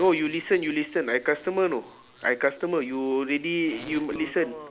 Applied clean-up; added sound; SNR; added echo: none; none; none; none.